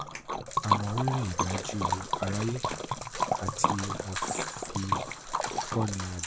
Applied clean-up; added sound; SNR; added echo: none; Liquid; -3 dB; none.